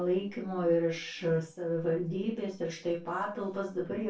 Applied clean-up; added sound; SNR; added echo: neural separator model SepFormer DNS4.